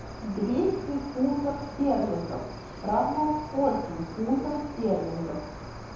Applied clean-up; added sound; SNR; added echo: none; Cricket; 11 dB; reverberation time 0.8 s.